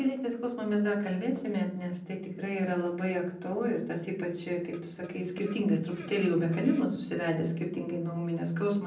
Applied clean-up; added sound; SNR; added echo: neural separator model SepFormer DNS4.